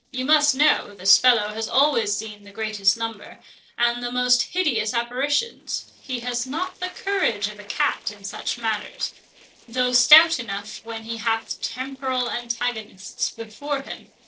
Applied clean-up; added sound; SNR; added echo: neural separator model SepFormer DNS4.